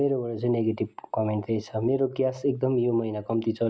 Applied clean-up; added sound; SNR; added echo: none; none; none; none.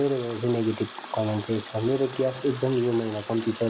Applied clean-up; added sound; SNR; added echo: none; Water tap, faucet; 13 dB; none.